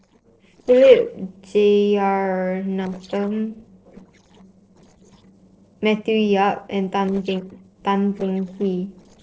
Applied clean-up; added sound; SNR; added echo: neural separator model SepFormer DNS4.